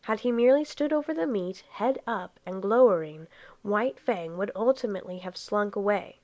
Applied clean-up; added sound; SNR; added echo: none; none; none; none.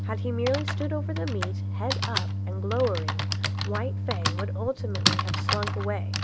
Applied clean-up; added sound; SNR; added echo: none; Organ + Typing; -5 dB; none.